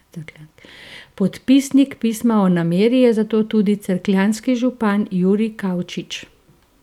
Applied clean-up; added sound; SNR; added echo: none; none; none; none.